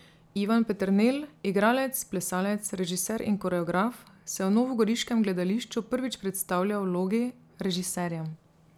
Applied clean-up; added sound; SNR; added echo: none; none; none; none.